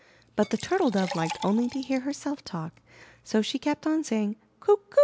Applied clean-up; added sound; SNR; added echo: none; Liquid; 15 dB; none.